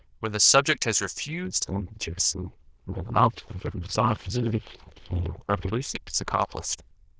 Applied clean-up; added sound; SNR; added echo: neural diffusion model UNIVERSE++.